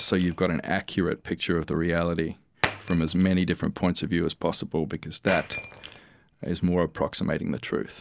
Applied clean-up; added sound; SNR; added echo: none; Shatter; 8 dB; none.